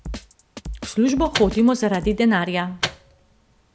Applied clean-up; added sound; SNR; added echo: none; Microwave oven + Drum kit; 10 dB; none.